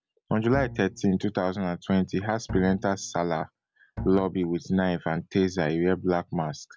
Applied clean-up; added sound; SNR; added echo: none; Bowed string instrument; 14 dB; none.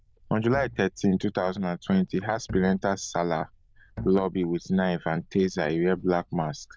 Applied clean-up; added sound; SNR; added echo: neural diffusion model UNIVERSE++.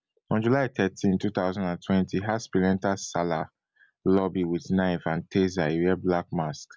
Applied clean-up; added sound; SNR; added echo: none; none; none; none.